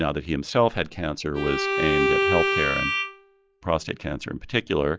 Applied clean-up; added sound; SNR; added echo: classical method log-MMSE.